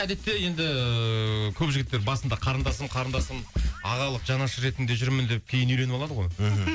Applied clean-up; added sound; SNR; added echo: none; none; none; none.